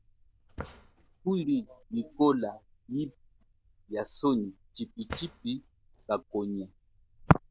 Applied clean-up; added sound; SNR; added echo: neural diffusion model UNIVERSE++.